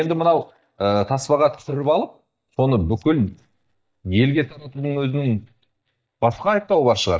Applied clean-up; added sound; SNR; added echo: neural mask model DeepFilterNet 3.